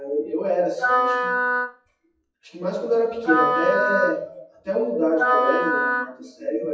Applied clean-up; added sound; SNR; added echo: classical method WPE with log-MMSE.